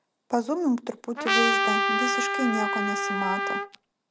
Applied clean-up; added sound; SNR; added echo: none; Trumpet; -4 dB; none.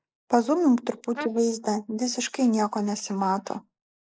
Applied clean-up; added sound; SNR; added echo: neural mask model Resemble Enhance denoiser.